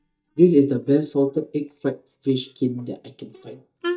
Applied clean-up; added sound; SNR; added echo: neural mask model DeepFilterNet 3.